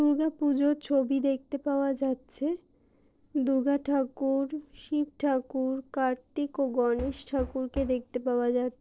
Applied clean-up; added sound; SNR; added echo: neural separator model SepFormer DNS4.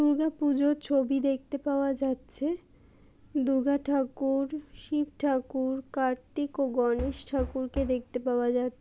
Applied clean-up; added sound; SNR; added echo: none; Knock; 10 dB; none.